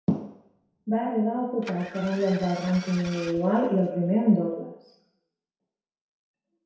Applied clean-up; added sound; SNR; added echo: none; Engine starting; 15 dB; reverberation time 0.7 s.